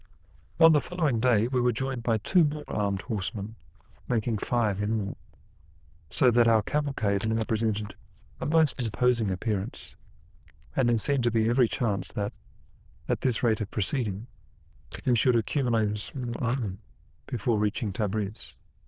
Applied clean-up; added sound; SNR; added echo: neural diffusion model UNIVERSE++.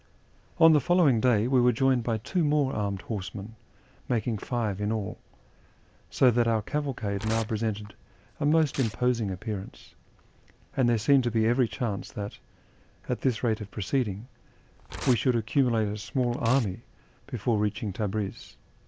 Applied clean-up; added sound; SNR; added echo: none; Tearing; 18 dB; none.